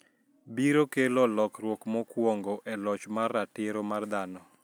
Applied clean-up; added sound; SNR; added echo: none; none; none; none.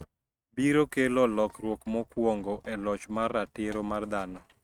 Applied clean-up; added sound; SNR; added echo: neural mask model RNNoise.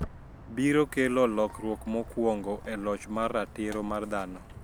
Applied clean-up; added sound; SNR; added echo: none; Walk, footsteps; 15 dB; none.